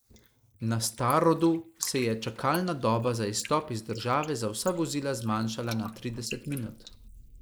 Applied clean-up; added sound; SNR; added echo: neural mask model Resemble Enhance denoiser.